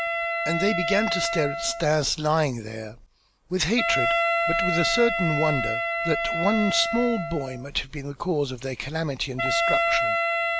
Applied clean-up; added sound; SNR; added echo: none; Wind instrument, woodwind instrument; 1 dB; none.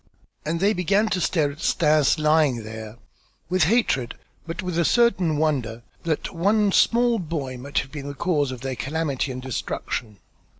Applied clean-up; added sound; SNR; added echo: none; none; none; none.